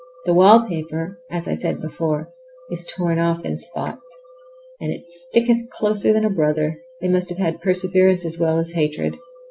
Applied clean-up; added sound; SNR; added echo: none; none; none; none.